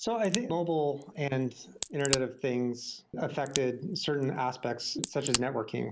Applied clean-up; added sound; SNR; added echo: none; Crack; 7 dB; none.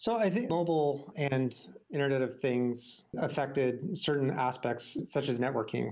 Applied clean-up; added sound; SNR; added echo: none; none; none; none.